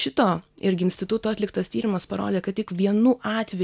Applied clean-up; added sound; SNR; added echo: none; none; none; none.